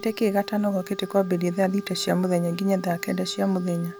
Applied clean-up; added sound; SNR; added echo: none; Wind instrument, woodwind instrument; 18 dB; none.